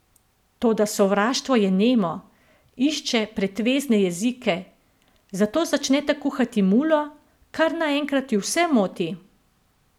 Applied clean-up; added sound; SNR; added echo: none; none; none; none.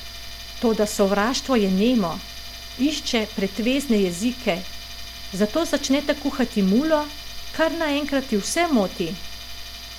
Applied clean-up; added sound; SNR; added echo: none; Engine + Tools; 12 dB; none.